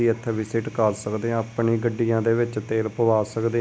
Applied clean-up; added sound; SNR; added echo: none; none; none; none.